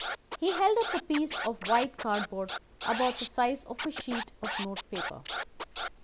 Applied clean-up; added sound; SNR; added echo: none; Scratching (performance technique); 5 dB; none.